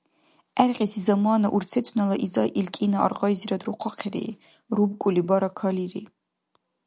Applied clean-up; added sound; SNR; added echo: none; none; none; none.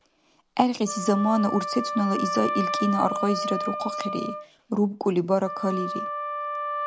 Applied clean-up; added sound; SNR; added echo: none; Wind instrument, woodwind instrument; 5 dB; none.